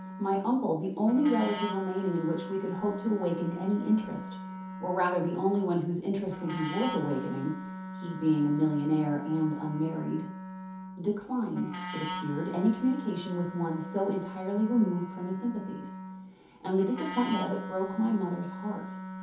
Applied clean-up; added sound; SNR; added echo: none; Wind instrument, woodwind instrument; 9 dB; reverberation time 0.5 s.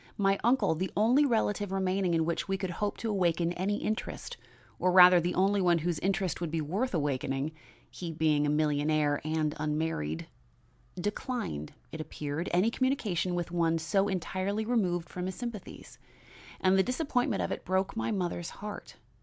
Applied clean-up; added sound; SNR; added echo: none; none; none; none.